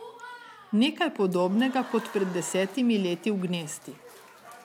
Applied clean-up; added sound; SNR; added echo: none; Applause / Crowd; 18 dB; none.